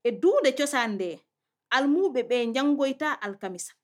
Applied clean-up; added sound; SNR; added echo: none; none; none; none.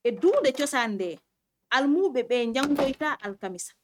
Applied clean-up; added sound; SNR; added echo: neural mask model RNNoise.